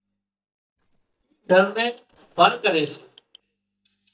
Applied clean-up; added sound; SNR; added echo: neural mask model DeepFilterNet 3.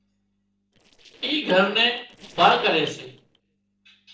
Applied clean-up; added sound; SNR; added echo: neural separator model SepFormer DNS4.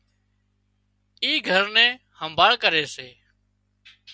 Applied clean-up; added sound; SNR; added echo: none; none; none; none.